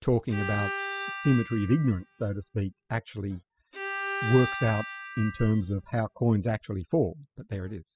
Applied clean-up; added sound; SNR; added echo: classical method spectral subtraction.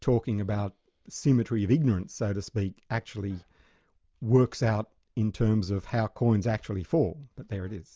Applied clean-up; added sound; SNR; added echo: none; none; none; none.